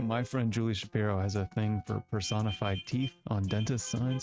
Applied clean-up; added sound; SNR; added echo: neural mask model RNNoise.